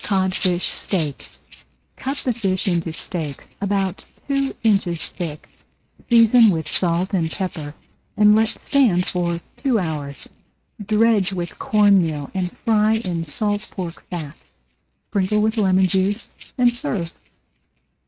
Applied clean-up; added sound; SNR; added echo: neural mask model RNNoise.